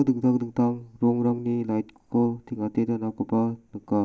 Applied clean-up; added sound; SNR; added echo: none; none; none; none.